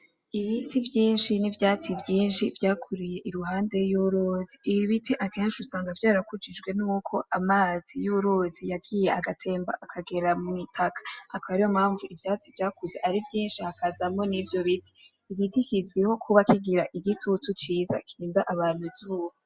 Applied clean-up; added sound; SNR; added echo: none; none; none; none.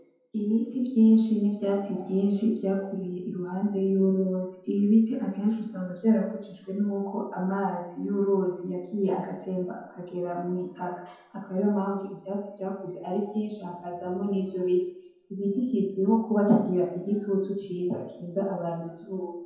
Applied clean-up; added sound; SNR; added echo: none; none; none; reverberation time 0.9 s.